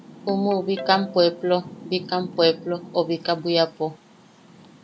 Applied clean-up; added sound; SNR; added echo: none; Rain + Ringtone; 15 dB; none.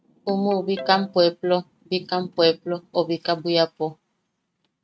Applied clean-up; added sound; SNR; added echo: neural mask model RNNoise.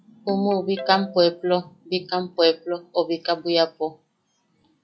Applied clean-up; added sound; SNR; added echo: classical method log-MMSE.